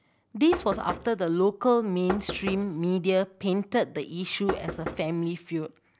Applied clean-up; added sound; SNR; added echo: none; Knock; 11 dB; none.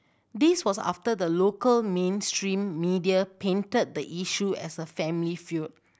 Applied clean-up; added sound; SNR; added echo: none; none; none; none.